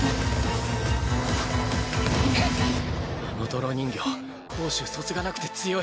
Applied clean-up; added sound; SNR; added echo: none; Bowed string instrument; 13 dB; none.